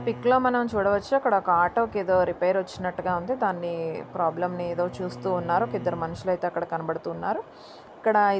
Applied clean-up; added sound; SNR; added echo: none; Bowed string instrument; 20 dB; none.